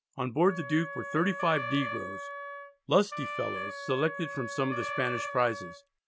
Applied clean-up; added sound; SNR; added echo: none; Wind instrument, woodwind instrument + Wind instrument, woodwind instrument; 7 dB; none.